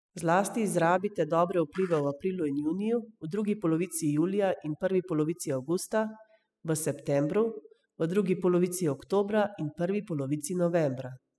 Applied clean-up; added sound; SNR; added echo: classical method spectral subtraction.